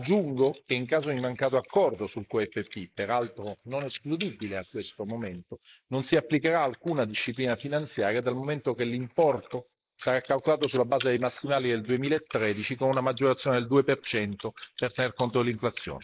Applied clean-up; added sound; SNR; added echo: neural mask model Resemble Enhance denoiser.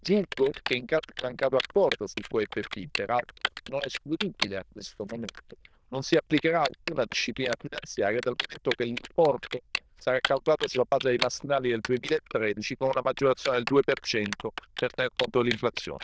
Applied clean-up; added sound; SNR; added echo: neural diffusion model UNIVERSE++.